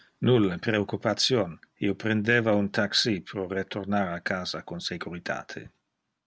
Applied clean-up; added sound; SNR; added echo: none; none; none; none.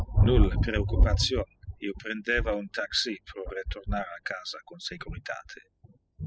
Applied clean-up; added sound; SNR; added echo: classical method spectral subtraction.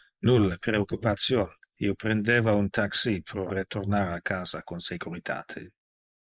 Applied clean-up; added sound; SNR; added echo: neural mask model Resemble Enhance denoiser.